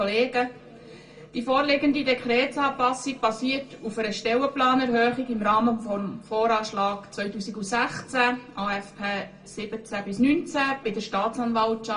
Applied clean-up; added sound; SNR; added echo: none; none; none; reverberation time 0.2 s.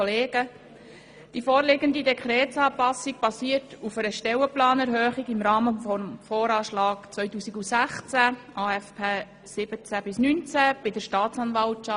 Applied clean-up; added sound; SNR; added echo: none; none; none; none.